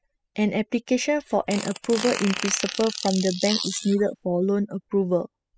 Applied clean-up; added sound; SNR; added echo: classical method spectral subtraction.